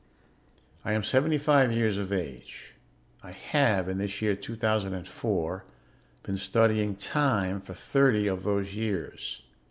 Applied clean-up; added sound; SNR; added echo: none; none; none; none.